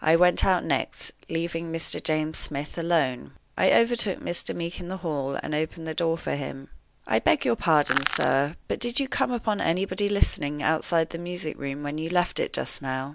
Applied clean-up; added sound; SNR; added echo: none; Crushing; 4 dB; none.